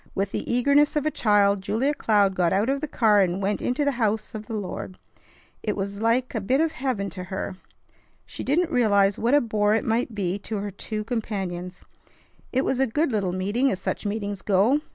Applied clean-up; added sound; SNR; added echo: none; none; none; none.